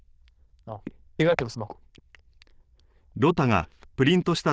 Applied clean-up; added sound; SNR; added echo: neural diffusion model UNIVERSE++.